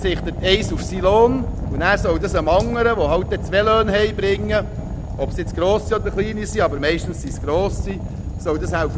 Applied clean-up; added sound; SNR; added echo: none; Fire; 5 dB; none.